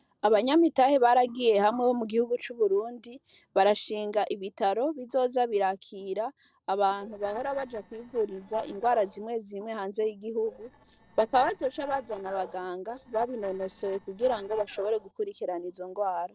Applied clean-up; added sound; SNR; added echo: neural separator model SepFormer DNS4.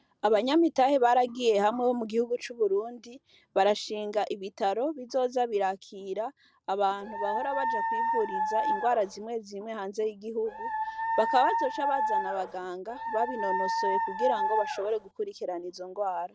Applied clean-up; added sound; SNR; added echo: none; Dog; 1 dB; none.